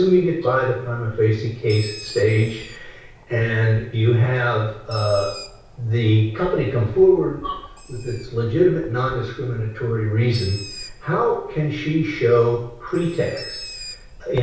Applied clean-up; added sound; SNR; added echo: none; Bird; 18 dB; reverberation time 0.6 s.